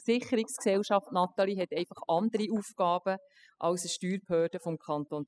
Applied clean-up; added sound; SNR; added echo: classical method spectral subtraction.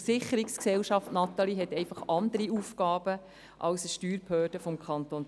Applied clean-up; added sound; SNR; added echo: none; Knock / Wood; 17 dB; none.